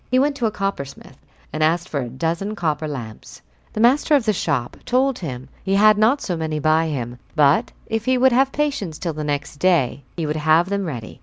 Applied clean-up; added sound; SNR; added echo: none; none; none; none.